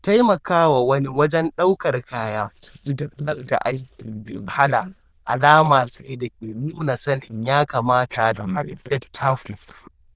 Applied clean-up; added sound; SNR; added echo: neural diffusion model UNIVERSE++.